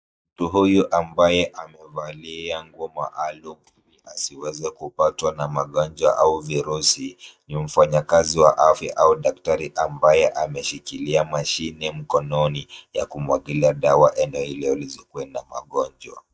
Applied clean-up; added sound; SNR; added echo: neural mask model DeepFilterNet 3.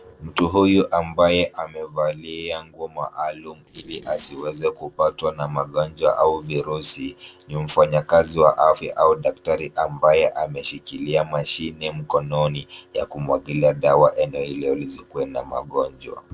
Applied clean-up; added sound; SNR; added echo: neural separator model SepFormer DNS4.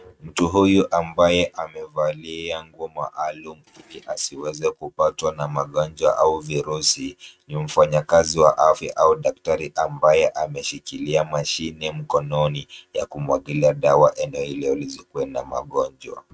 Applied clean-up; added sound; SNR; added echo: neural mask model RNNoise.